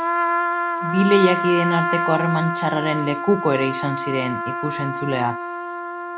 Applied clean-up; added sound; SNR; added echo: none; Trumpet; 2 dB; none.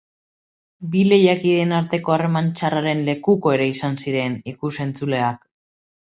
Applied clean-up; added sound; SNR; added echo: none; none; none; none.